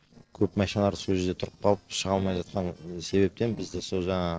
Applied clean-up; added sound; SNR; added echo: neural separator model SepFormer DNS4.